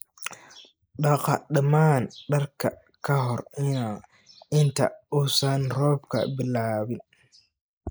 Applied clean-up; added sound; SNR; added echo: neural mask model Resemble Enhance denoiser.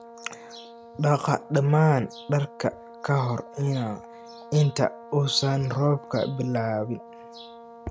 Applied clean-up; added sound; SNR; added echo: none; Brass instrument; 19 dB; none.